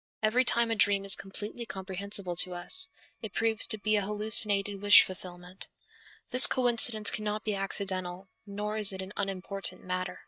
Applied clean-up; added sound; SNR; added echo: neural mask model DeepFilterNet 3.